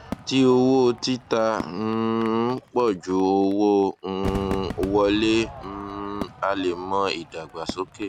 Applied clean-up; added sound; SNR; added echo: none; Crowd / Fireworks; 14 dB; none.